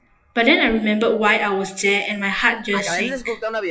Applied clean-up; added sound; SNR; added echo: classical method WPE with log-MMSE.